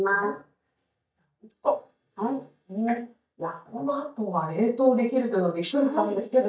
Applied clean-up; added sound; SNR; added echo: neural mask model DeepFilterNet 3.